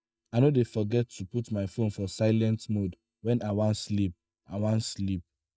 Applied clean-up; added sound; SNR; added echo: neural mask model DeepFilterNet 3.